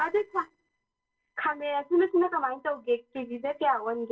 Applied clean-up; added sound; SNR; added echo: neural separator model SepFormer DNS4.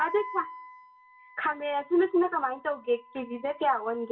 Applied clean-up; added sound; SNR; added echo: none; Wind instrument, woodwind instrument; 16 dB; reverberation time 0.2 s.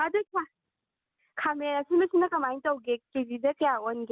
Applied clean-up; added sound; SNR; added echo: none; none; none; none.